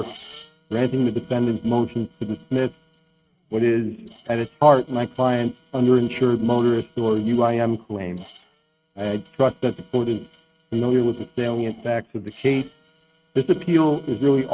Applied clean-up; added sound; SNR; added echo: neural mask model RNNoise.